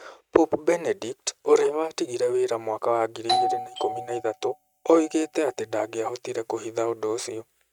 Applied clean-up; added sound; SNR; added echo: neural mask model RNNoise.